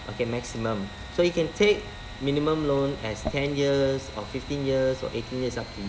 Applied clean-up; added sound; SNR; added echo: none; Liquid + Sawing / Engine; 15 dB; none.